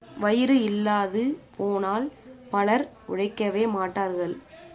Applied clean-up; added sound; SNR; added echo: none; none; none; none.